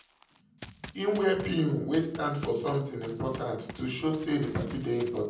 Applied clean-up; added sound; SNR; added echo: none; Run; 17 dB; reverberation time 0.6 s.